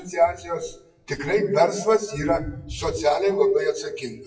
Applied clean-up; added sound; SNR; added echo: classical method WPE with log-MMSE.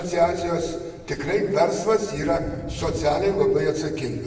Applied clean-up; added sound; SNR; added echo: none; Thunder; 15 dB; reverberation time 1.1 s.